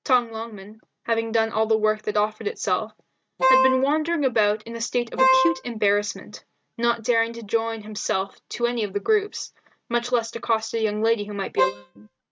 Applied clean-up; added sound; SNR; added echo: neural mask model RNNoise.